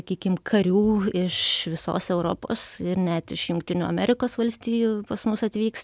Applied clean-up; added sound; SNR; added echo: none; none; none; none.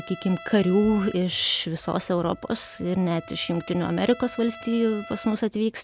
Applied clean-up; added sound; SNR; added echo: none; Trumpet; 19 dB; none.